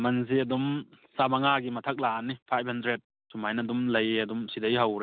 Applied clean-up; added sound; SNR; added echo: none; none; none; none.